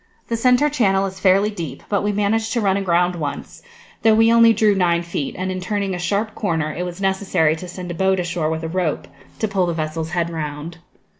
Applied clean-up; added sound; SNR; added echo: none; none; none; none.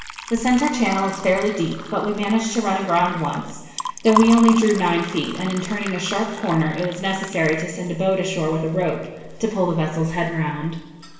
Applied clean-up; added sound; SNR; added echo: none; Liquid; 13 dB; reverberation time 1.0 s.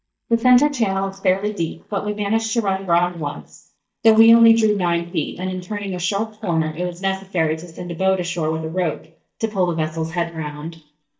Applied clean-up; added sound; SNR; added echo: neural mask model DeepFilterNet 3.